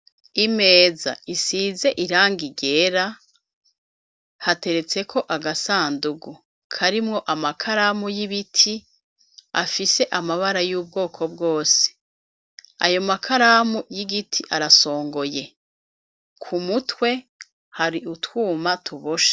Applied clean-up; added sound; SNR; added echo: none; none; none; none.